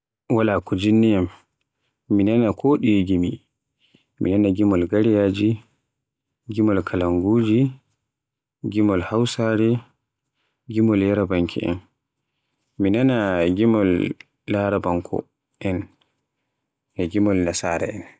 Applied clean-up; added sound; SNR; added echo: none; none; none; none.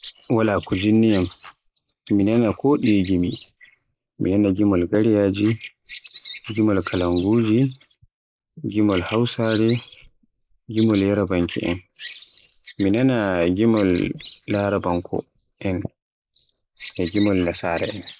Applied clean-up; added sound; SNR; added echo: neural mask model Resemble Enhance denoiser.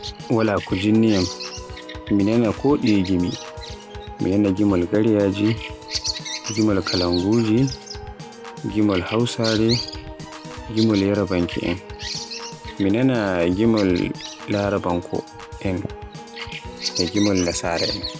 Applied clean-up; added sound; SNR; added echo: none; Piano / Organ + Bird vocalization, bird call, bird song; 10 dB; none.